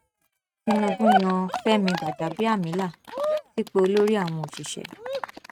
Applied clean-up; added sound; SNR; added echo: neural mask model RNNoise.